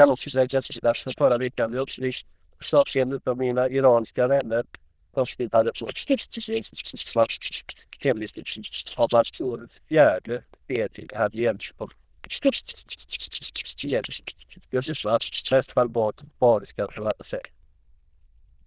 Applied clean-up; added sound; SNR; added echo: neural diffusion model UNIVERSE++.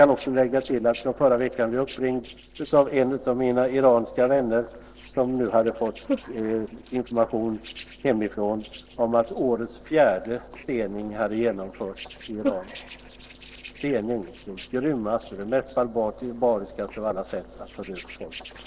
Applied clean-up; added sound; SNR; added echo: neural separator model SepFormer DNS4.